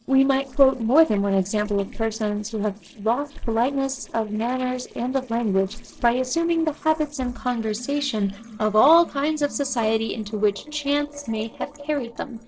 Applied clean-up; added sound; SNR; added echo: neural separator model SepFormer DNS4.